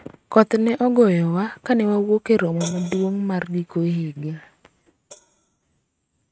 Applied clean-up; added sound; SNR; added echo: neural mask model RNNoise.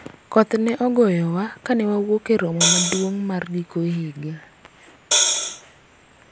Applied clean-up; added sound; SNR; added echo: none; Hi-hat; -2 dB; none.